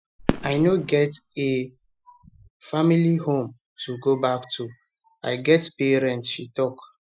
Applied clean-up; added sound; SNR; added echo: classical method Wiener filter.